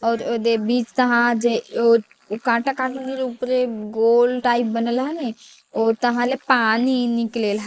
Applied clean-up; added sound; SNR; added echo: neural mask model Resemble Enhance denoiser.